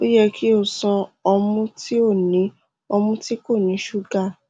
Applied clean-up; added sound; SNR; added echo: none; none; none; none.